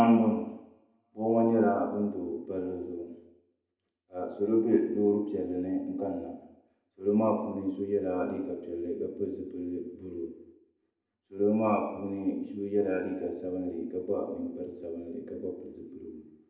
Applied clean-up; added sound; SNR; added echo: none; none; none; reverberation time 0.8 s.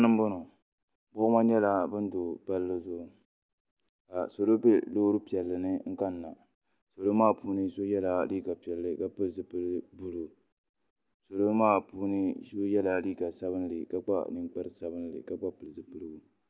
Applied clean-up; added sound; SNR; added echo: none; none; none; none.